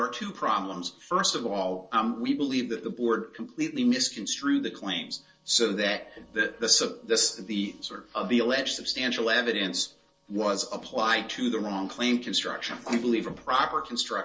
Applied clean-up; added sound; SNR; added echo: neural separator model SepFormer DNS4.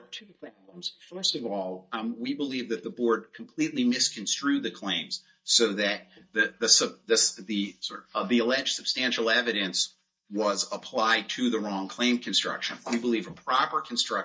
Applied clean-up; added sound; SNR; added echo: neural mask model DeepFilterNet 3.